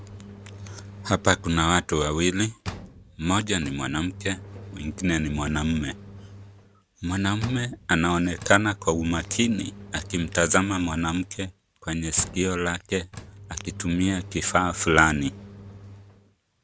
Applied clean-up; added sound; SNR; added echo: none; Engine; 16 dB; none.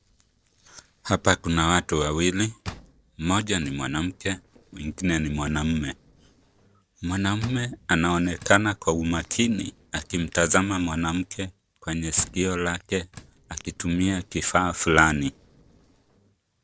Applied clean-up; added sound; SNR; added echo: neural separator model SepFormer DNS4.